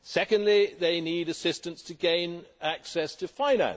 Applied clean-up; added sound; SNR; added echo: none; none; none; none.